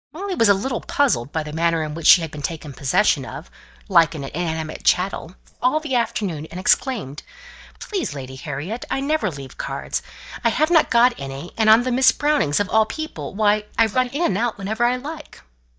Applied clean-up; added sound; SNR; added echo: neural mask model DeepFilterNet 3.